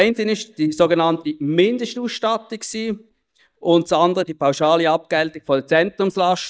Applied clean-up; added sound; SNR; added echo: neural mask model DeepFilterNet 3.